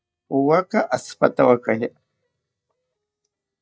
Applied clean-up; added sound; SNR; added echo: neural mask model DeepFilterNet 3.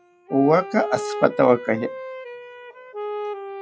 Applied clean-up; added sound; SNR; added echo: classical method log-MMSE.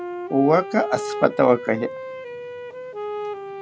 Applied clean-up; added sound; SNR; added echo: none; Wind instrument, woodwind instrument; 8 dB; none.